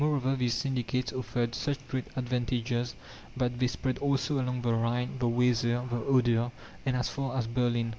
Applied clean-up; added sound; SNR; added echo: none; none; none; none.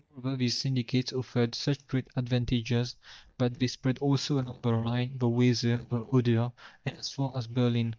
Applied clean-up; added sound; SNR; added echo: neural mask model DeepFilterNet 3.